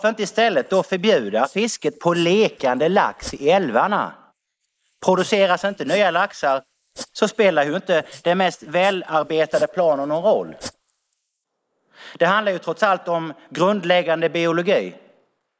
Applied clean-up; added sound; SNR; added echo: neural mask model Resemble Enhance denoiser.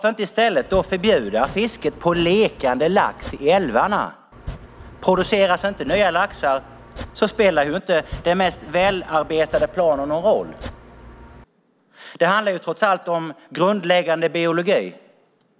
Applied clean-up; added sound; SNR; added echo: none; Domestic sounds, home sounds; 17 dB; none.